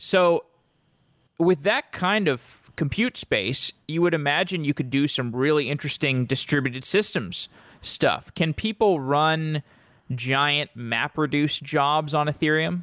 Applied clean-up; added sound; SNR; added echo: none; none; none; none.